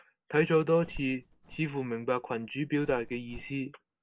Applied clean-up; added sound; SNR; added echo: none; Bird; 18 dB; none.